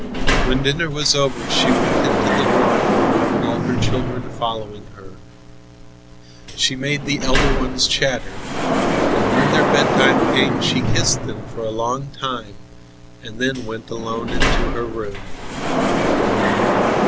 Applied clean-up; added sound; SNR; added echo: none; Sliding door; -4 dB; none.